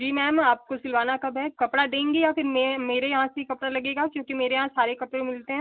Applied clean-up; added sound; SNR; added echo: none; none; none; none.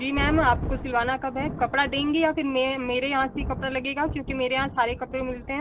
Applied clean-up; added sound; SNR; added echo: none; Thunder; 8 dB; none.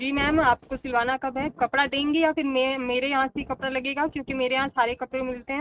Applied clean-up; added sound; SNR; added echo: neural mask model RNNoise.